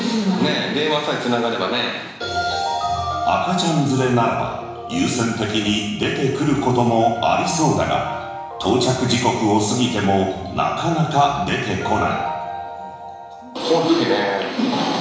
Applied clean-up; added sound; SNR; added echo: none; none; none; reverberation time 1.0 s.